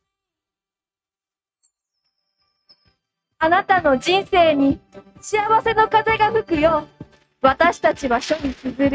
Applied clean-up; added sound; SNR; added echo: neural mask model RNNoise.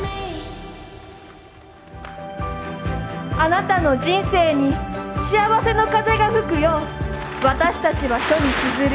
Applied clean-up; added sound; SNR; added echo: none; none; none; none.